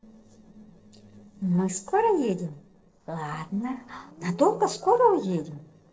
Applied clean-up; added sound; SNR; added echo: neural separator model SepFormer DNS4.